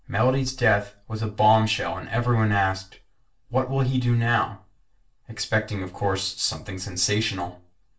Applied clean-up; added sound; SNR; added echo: none; none; none; reverberation time 0.2 s.